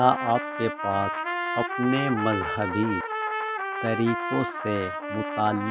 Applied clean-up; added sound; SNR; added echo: none; Trumpet; 3 dB; none.